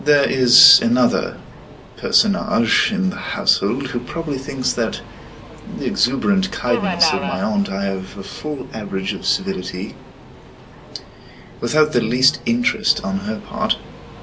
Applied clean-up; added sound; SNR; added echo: none; Subway, metro, underground; 14 dB; reverberation time 0.2 s.